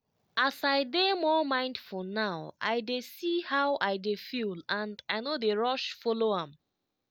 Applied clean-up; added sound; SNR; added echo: none; none; none; none.